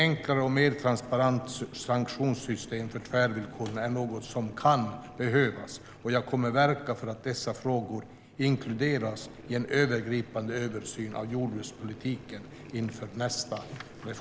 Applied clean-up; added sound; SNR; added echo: none; Boiling; 18 dB; none.